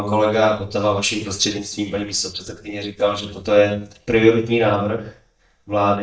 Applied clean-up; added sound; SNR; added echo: neural mask model DeepFilterNet 3.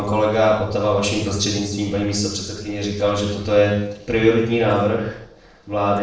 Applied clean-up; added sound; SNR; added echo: neural separator model SepFormer DNS4.